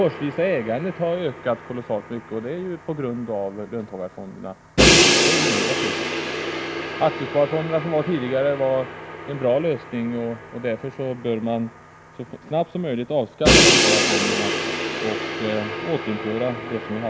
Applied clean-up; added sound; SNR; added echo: none; Crash cymbal; -2 dB; none.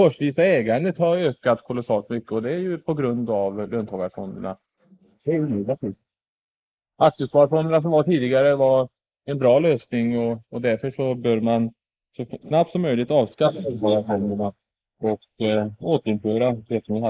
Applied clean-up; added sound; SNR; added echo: neural mask model Resemble Enhance denoiser.